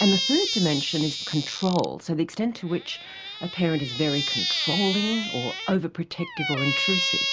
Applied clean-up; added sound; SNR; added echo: none; Squeak; 3 dB; none.